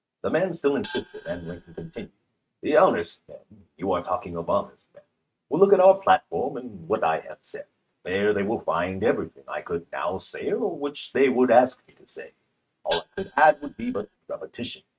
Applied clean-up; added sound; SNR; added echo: neural mask model RNNoise.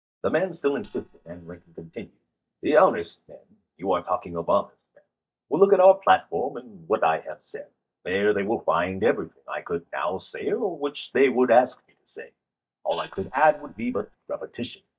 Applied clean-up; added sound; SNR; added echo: neural mask model DeepFilterNet 3.